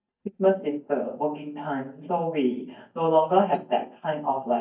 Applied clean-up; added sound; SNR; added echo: neural mask model DeepFilterNet 3.